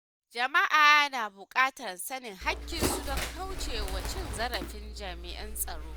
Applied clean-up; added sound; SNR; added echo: none; Bird; 5 dB; none.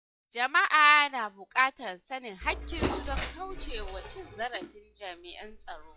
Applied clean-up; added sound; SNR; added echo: classical method log-MMSE.